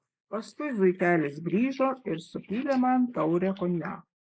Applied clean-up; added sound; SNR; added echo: neural mask model Resemble Enhance denoiser.